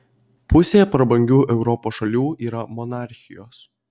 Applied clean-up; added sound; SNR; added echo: none; none; none; none.